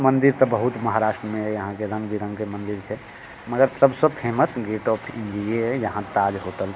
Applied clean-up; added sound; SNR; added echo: none; Train; 18 dB; none.